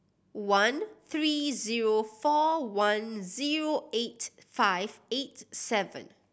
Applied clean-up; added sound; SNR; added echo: none; none; none; none.